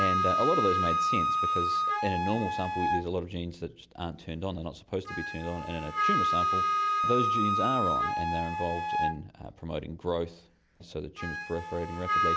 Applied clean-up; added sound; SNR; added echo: none; Wind instrument, woodwind instrument; -3 dB; none.